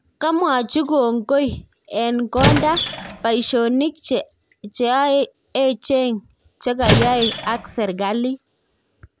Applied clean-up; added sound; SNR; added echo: none; Squeak; 0 dB; none.